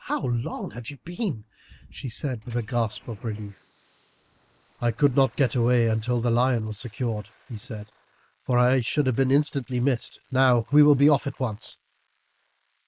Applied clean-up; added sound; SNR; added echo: neural mask model Resemble Enhance denoiser.